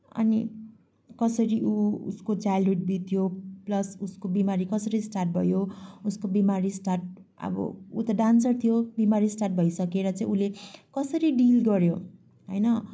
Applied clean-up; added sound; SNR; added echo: none; none; none; none.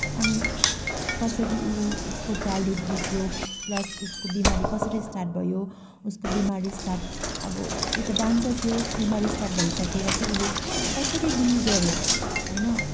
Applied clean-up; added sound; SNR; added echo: none; Knock; 1 dB; none.